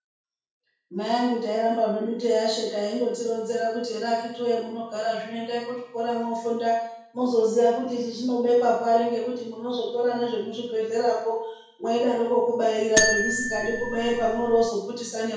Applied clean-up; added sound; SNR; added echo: none; Marimba, xylophone; 1 dB; reverberation time 0.7 s.